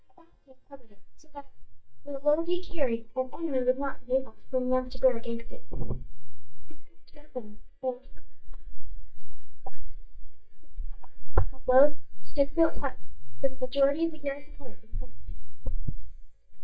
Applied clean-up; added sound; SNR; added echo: neural mask model DeepFilterNet 3.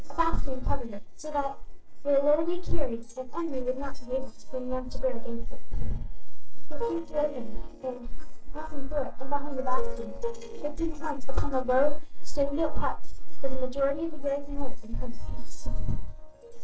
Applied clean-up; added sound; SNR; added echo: neural separator model SepFormer DNS4.